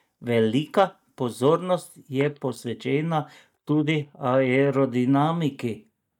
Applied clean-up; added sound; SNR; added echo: neural mask model DeepFilterNet 3.